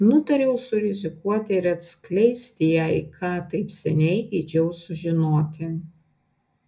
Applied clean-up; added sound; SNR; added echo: none; none; none; reverberation time 0.5 s.